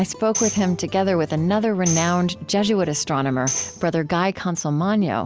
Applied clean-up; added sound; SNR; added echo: none; Tambourine; 11 dB; none.